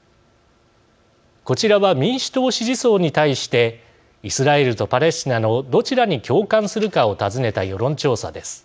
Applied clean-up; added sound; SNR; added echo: none; none; none; none.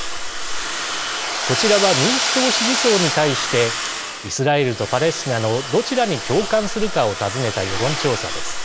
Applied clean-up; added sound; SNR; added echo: none; Domestic sounds, home sounds; 2 dB; none.